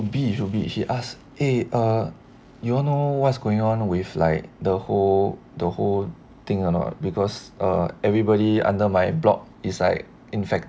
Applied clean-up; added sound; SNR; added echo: none; none; none; none.